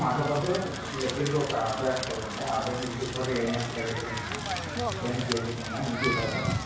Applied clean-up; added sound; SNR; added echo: none; Crackle; 3 dB; reverberation time 1.1 s.